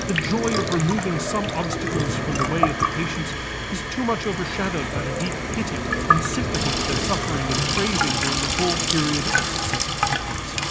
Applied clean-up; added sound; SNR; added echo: none; Sink (filling or washing) / Water tap, faucet; -3 dB; none.